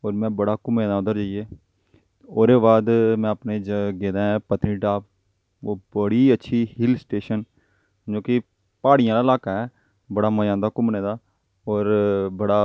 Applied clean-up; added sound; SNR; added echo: none; none; none; none.